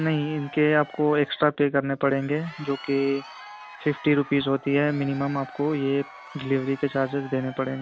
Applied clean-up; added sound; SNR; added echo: none; Crowd; 19 dB; none.